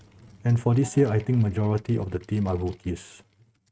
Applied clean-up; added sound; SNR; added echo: neural mask model RNNoise.